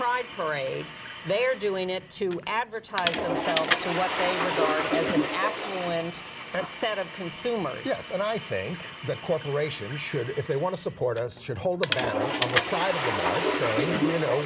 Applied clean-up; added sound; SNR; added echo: none; Toilet flush / Water; 2 dB; none.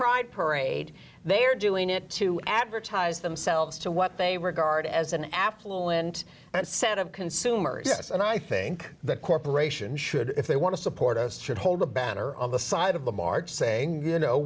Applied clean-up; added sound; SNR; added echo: none; none; none; none.